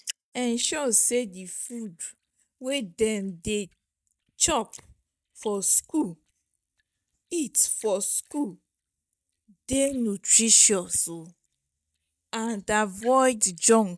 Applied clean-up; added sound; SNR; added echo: neural mask model DeepFilterNet 3.